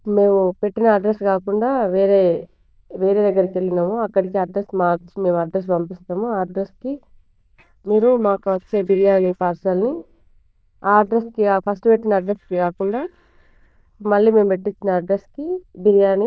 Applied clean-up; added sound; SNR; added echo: neural diffusion model UNIVERSE++.